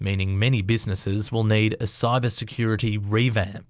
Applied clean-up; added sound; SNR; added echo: none; none; none; none.